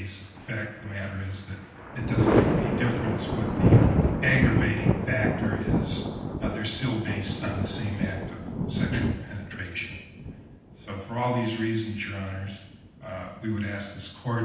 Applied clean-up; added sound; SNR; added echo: none; Thunder; -4 dB; reverberation time 0.9 s.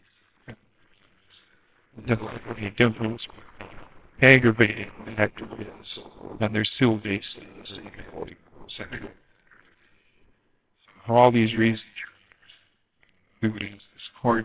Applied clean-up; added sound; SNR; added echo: neural separator model SepFormer WHAMR!.